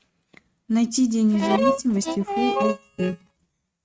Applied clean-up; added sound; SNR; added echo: neural mask model RNNoise.